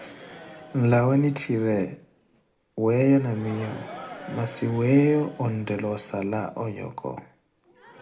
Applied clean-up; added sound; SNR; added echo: none; Crowd; 19 dB; reverberation time 0.2 s.